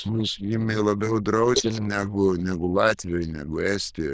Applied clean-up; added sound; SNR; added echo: neural diffusion model UNIVERSE++.